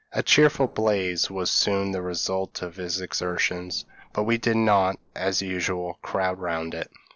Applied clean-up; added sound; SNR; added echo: neural separator model SepFormer DNS4.